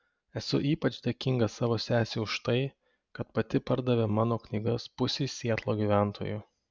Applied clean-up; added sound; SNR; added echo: none; none; none; none.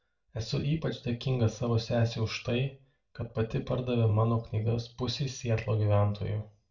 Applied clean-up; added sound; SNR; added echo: none; none; none; reverberation time 0.3 s.